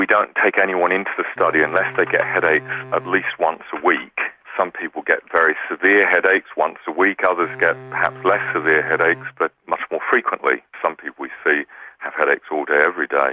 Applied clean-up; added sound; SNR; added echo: none; Wind instrument, woodwind instrument; 20 dB; none.